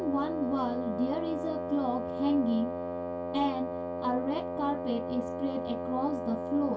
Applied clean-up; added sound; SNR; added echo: none; Wind instrument, woodwind instrument; 3 dB; reverberation time 0.2 s.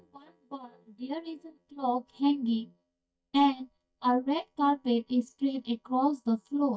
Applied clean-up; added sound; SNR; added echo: neural mask model DeepFilterNet 3.